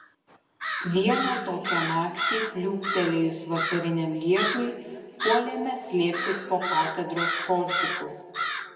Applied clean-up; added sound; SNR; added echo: none; Crow; 3 dB; reverberation time 1.9 s.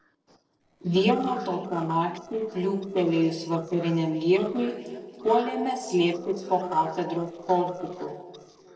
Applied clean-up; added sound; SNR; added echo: neural separator model SepFormer DNS4.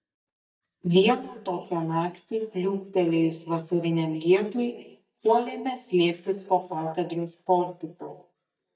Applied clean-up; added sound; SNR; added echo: neural mask model DeepFilterNet 3.